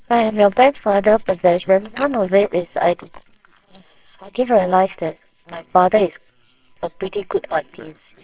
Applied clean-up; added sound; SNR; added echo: neural separator model SepFormer WHAMR!.